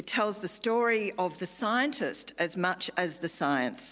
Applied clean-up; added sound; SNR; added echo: none; none; none; none.